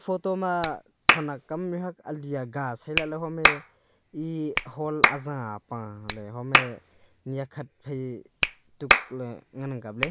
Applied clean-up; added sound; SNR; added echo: none; Clapping; -4 dB; none.